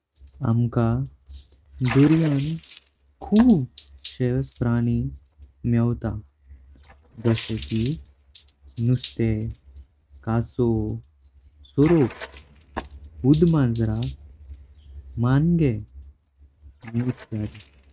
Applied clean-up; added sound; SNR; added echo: neural mask model RNNoise.